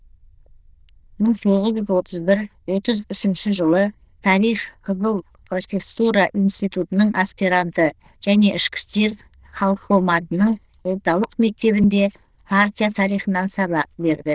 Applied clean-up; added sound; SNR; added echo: neural diffusion model UNIVERSE++.